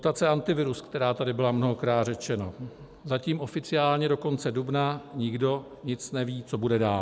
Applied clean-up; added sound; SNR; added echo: none; none; none; none.